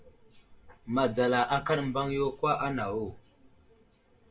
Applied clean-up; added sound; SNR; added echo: none; none; none; reverberation time 0.2 s.